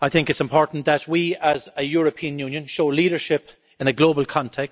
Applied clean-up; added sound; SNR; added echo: none; none; none; none.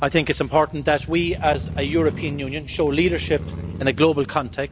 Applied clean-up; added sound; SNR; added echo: none; Motorcycle; 10 dB; none.